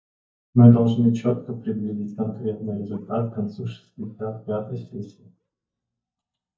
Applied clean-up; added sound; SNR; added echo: neural mask model DeepFilterNet 3.